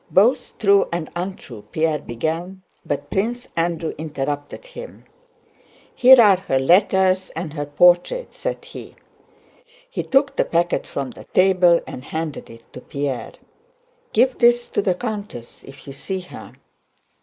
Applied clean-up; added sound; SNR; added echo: neural mask model Resemble Enhance denoiser.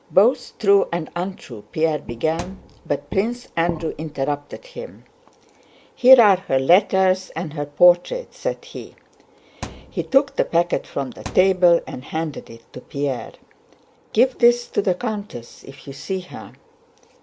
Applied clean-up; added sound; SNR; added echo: none; Thump, thud; 18 dB; none.